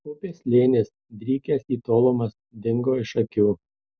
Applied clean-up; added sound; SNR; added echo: none; none; none; none.